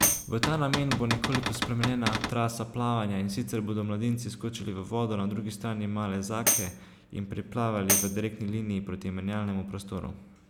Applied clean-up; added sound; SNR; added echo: none; Tambourine + Cupboard open or close / Door; 1 dB; none.